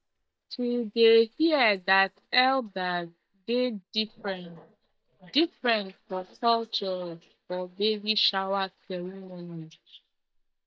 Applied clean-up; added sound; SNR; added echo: neural mask model DeepFilterNet 3.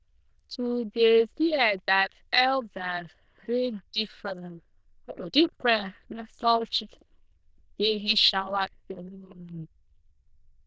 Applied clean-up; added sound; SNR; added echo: neural diffusion model UNIVERSE++.